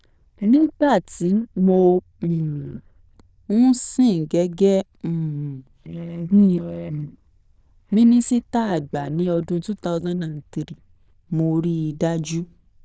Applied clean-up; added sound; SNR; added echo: neural diffusion model UNIVERSE++.